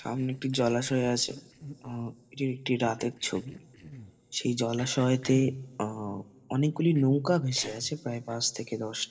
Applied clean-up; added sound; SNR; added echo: neural separator model SepFormer DNS4.